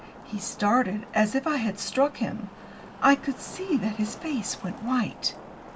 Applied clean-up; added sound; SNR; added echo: none; Traffic noise, roadway noise; 17 dB; none.